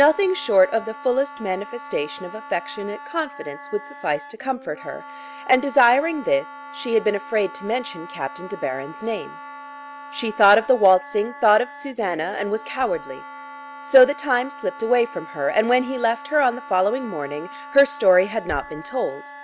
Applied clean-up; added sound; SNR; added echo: none; Wind instrument, woodwind instrument; 16 dB; none.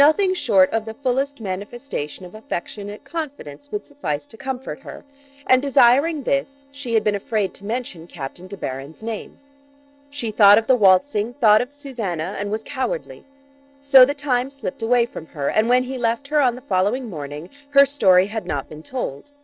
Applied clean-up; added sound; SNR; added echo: neural separator model SepFormer DNS4.